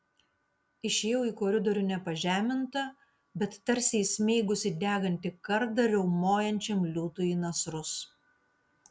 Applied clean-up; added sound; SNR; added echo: none; none; none; none.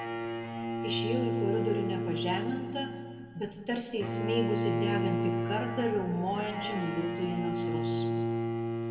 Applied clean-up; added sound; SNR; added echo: none; Bowed string instrument; -1 dB; reverberation time 1.8 s.